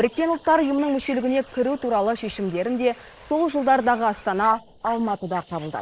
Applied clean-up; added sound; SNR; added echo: neural mask model Resemble Enhance denoiser.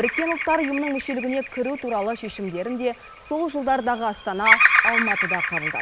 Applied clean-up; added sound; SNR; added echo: none; Bird vocalization, bird call, bird song; -1 dB; none.